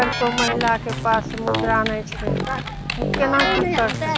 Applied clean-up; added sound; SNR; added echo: none; Keyboard (musical) + Typing; 2 dB; none.